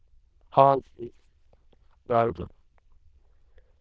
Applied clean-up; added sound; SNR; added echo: neural diffusion model UNIVERSE++.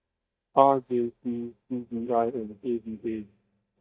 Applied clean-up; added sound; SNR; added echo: neural mask model DeepFilterNet 3.